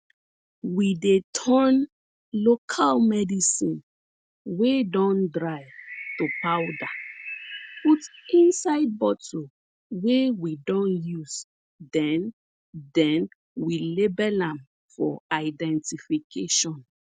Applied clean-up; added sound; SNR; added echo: none; Bird; 13 dB; none.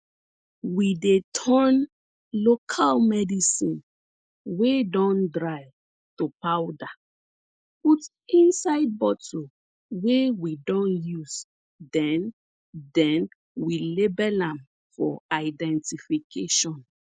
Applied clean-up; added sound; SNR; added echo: neural mask model Resemble Enhance denoiser.